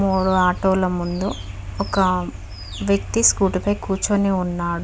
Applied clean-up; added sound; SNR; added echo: none; none; none; none.